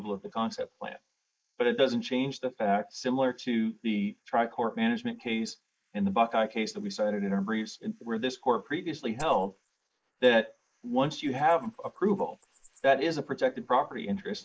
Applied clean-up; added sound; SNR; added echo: neural mask model Resemble Enhance denoiser.